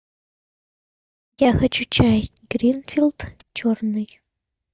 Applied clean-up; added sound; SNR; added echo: neural mask model DeepFilterNet 3.